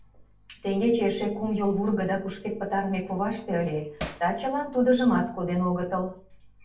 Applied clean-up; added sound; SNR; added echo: none; Hammer; 10 dB; reverberation time 0.3 s.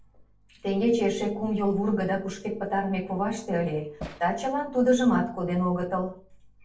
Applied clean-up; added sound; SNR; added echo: neural separator model SepFormer DNS4.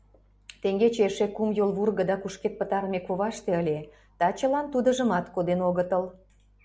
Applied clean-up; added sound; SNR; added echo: none; none; none; none.